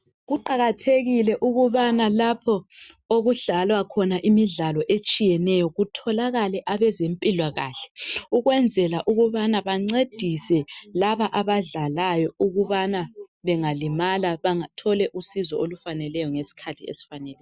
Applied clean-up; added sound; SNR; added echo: none; none; none; none.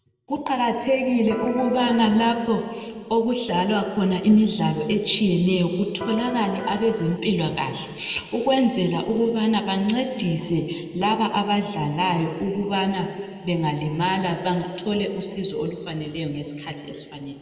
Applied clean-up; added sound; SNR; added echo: none; Electric guitar; 11 dB; reverberation time 2.0 s.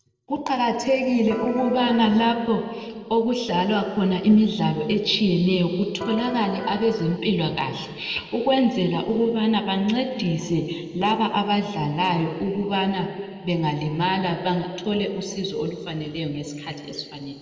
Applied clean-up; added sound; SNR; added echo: neural separator model SepFormer DNS4.